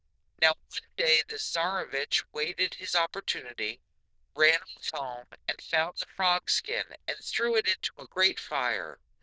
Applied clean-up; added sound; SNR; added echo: neural diffusion model UNIVERSE++.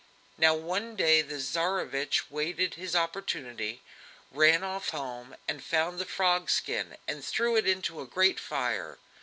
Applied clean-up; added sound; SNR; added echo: none; none; none; none.